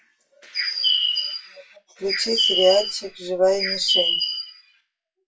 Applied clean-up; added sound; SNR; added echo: classical method WPE with log-MMSE.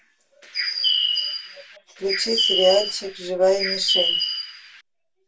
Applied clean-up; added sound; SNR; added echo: none; Bird; -2 dB; reverberation time 0.2 s.